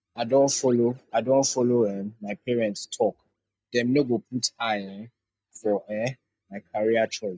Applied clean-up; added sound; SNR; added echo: neural mask model DeepFilterNet 3.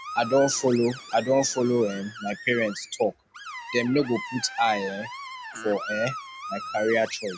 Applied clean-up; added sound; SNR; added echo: none; Screech; 12 dB; none.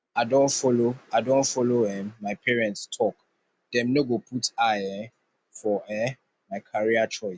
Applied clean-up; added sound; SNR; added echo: none; none; none; none.